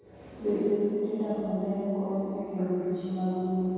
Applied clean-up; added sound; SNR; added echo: none; none; none; reverberation time 2.2 s.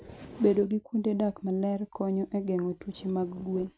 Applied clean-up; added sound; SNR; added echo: none; none; none; none.